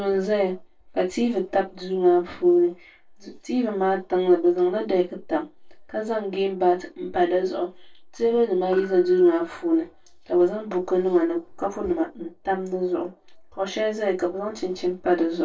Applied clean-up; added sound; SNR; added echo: neural separator model SepFormer DNS4.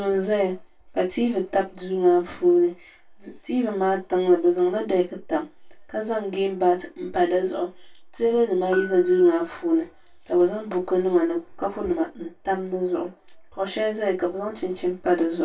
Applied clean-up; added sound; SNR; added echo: none; Piano; 15 dB; reverberation time 0.2 s.